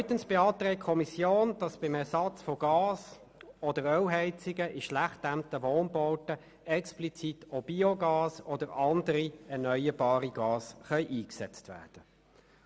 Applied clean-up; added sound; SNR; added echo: none; none; none; none.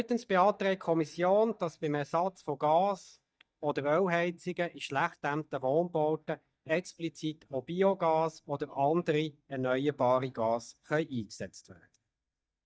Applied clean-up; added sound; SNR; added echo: neural mask model DeepFilterNet 3.